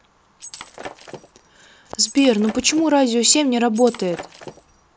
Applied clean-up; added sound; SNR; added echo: none; Shatter; 18 dB; none.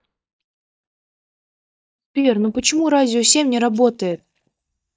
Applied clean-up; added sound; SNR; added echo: neural mask model DeepFilterNet 3.